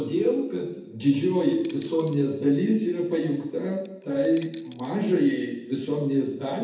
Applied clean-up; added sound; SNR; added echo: none; Coin (dropping); 19 dB; reverberation time 0.8 s.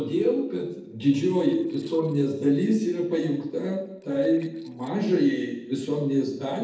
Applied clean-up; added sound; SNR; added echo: neural separator model SepFormer DNS4.